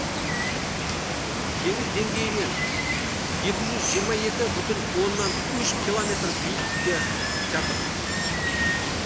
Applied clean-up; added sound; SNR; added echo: none; Water; -4 dB; none.